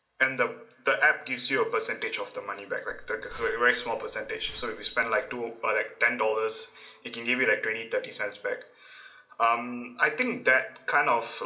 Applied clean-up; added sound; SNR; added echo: none; Liquid; 19 dB; reverberation time 1.1 s.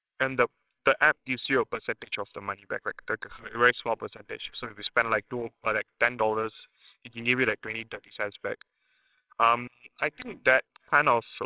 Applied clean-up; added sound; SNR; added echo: neural separator model SepFormer WHAMR!.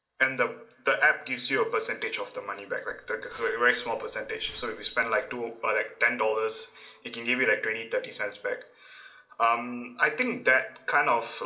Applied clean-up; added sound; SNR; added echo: neural separator model SepFormer DNS4.